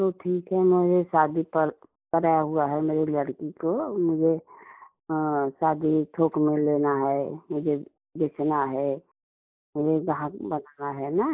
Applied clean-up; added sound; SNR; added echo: neural mask model Resemble Enhance denoiser.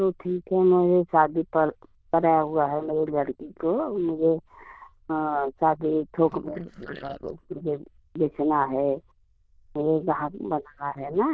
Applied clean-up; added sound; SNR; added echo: neural diffusion model UNIVERSE++.